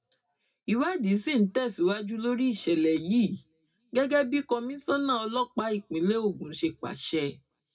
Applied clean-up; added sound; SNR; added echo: none; none; none; reverberation time 0.2 s.